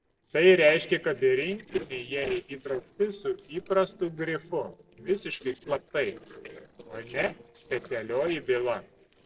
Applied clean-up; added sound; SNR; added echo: neural separator model SepFormer DNS4.